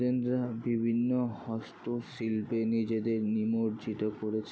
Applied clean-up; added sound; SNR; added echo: none; none; none; none.